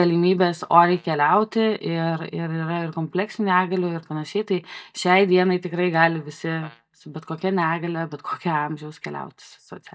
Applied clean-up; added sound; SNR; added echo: neural mask model DeepFilterNet 3.